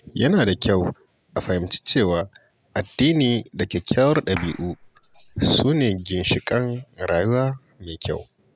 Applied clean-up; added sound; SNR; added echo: none; Clapping; 17 dB; none.